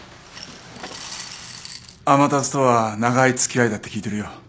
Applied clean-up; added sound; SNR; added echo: none; Coin (dropping) / Glass; 17 dB; none.